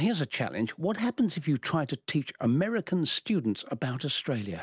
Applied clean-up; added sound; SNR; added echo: none; none; none; none.